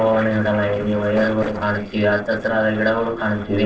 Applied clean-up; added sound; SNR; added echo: neural separator model SepFormer DNS4.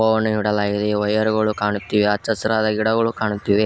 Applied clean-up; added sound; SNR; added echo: none; none; none; none.